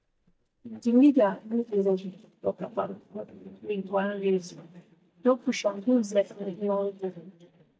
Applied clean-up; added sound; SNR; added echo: neural mask model DeepFilterNet 3.